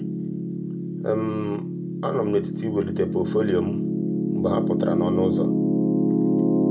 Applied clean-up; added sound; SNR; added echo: none; Piano; -4 dB; reverberation time 0.3 s.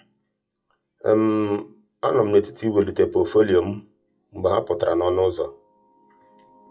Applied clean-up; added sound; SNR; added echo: classical method WPE with log-MMSE.